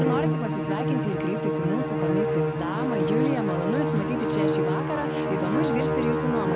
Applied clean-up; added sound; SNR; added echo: none; Musical instrument; -5 dB; none.